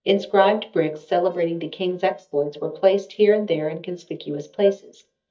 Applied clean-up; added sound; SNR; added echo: neural mask model DeepFilterNet 3.